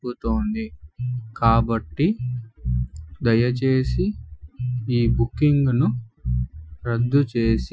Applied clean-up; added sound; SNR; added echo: classical method Wiener filter.